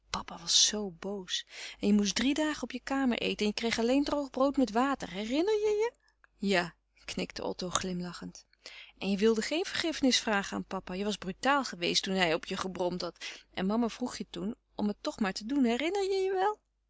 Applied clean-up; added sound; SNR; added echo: none; none; none; none.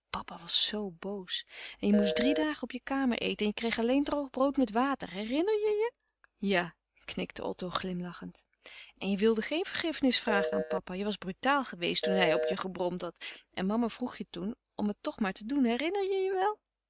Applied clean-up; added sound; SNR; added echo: neural mask model RNNoise.